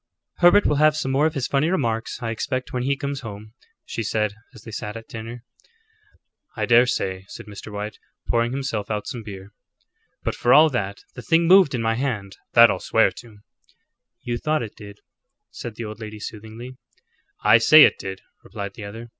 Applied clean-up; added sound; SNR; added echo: none; none; none; none.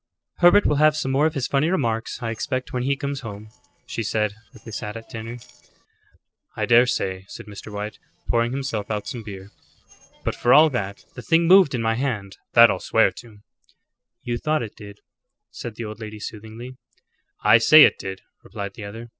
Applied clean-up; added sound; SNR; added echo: neural separator model SepFormer DNS4.